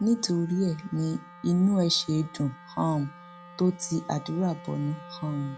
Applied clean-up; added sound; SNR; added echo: none; Wind instrument, woodwind instrument; 19 dB; none.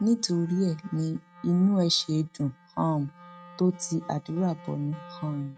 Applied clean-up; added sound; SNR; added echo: neural mask model RNNoise.